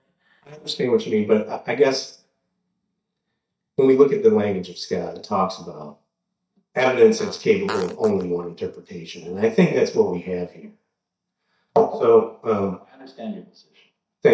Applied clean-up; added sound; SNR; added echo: neural mask model DeepFilterNet 3.